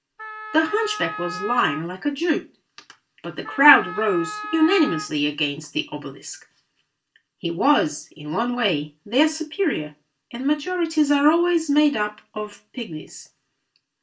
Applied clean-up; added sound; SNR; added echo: none; Wind instrument, woodwind instrument; 10 dB; reverberation time 0.2 s.